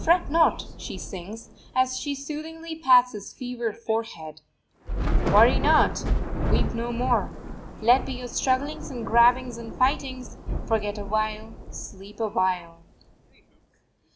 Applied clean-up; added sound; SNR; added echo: none; Thunder / Rain; 4 dB; none.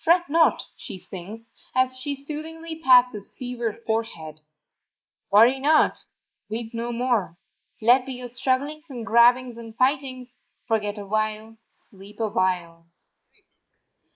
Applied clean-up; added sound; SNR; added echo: neural mask model Resemble Enhance denoiser.